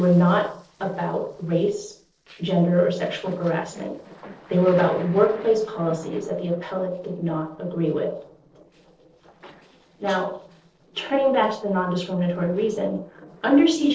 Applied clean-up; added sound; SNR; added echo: neural separator model SepFormer DNS4.